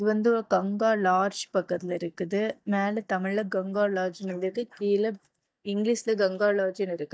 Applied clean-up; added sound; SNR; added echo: neural mask model DeepFilterNet 3.